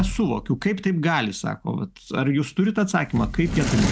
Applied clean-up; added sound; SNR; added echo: none; Sliding door; 8 dB; none.